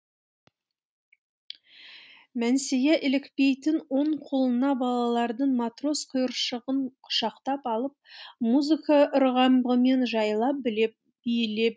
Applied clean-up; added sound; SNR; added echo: none; none; none; none.